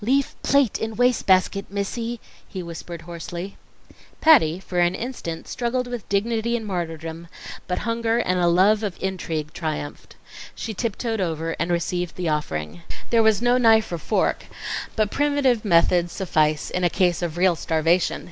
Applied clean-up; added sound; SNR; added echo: none; none; none; none.